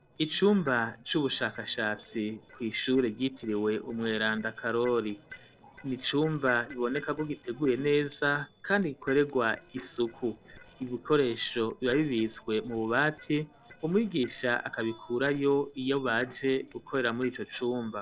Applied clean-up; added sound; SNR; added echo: neural separator model SepFormer DNS4.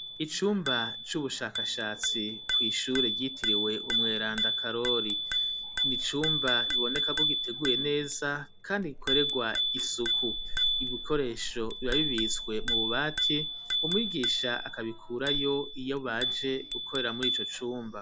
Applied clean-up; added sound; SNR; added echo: none; Bicycle bell; -2 dB; none.